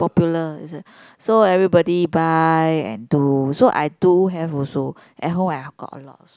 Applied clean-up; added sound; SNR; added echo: none; none; none; none.